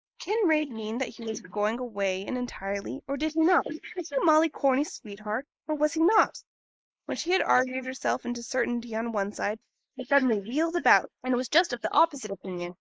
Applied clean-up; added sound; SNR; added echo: neural mask model Resemble Enhance denoiser.